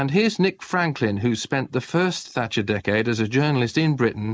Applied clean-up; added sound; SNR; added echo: neural mask model Resemble Enhance denoiser.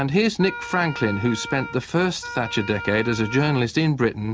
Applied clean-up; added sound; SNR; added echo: none; Wind instrument, woodwind instrument; 12 dB; none.